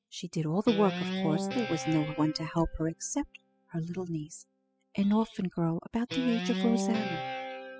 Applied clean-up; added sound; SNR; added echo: classical method spectral subtraction.